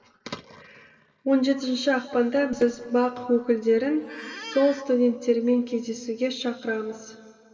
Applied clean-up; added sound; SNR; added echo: none; Squeak; 14 dB; reverberation time 2.2 s.